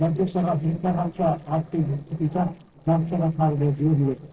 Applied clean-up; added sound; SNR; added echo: neural separator model SepFormer DNS4.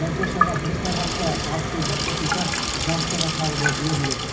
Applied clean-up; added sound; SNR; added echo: none; Sink (filling or washing) / Water tap, faucet; -2 dB; reverberation time 0.5 s.